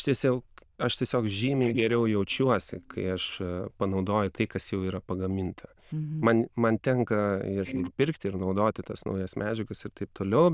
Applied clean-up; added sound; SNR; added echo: neural diffusion model UNIVERSE++.